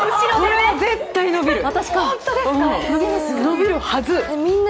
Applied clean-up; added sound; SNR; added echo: none; none; none; none.